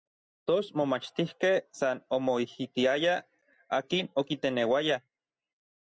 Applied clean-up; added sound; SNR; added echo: none; none; none; none.